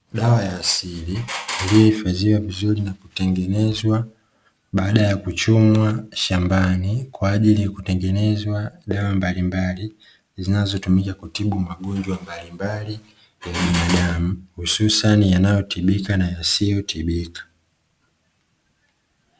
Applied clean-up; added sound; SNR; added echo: none; none; none; none.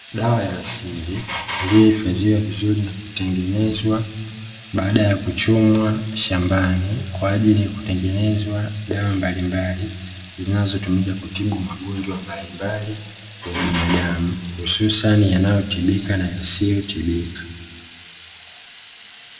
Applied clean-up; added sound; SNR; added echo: none; Water tap, faucet / Liquid; 16 dB; reverberation time 1.6 s.